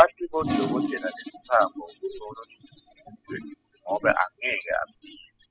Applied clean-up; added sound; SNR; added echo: classical method spectral subtraction.